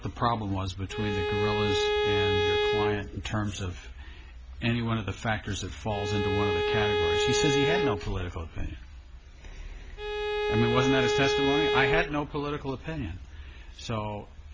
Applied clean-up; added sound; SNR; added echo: none; Bowed string instrument; -3 dB; none.